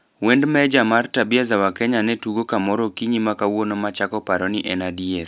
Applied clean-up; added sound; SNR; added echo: none; none; none; none.